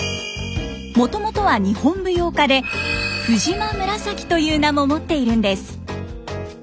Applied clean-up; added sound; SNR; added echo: none; none; none; none.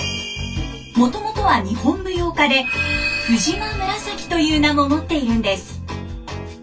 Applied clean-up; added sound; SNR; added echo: none; none; none; reverberation time 0.1 s.